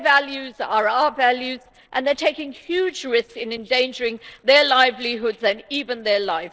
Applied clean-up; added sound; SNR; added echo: neural separator model SepFormer DNS4.